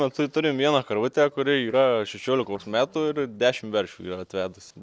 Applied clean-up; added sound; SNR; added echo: neural separator model SepFormer DNS4.